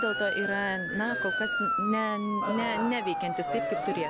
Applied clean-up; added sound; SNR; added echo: none; Motor vehicle (road) / Siren; 1 dB; none.